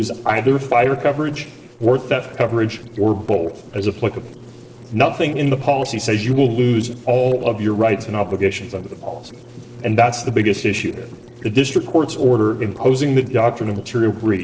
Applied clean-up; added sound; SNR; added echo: neural separator model SepFormer DNS4.